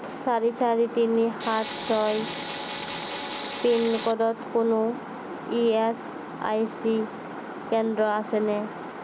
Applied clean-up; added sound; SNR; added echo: none; Tools; 10 dB; none.